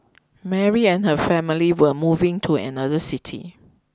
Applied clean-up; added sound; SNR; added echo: none; none; none; none.